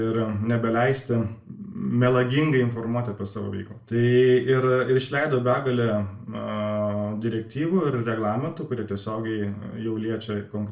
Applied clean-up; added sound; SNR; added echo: none; none; none; reverberation time 0.4 s.